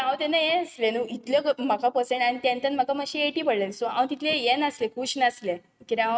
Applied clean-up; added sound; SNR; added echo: neural mask model RNNoise.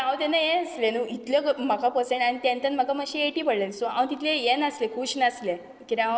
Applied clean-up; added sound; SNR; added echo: neural separator model SepFormer DNS4.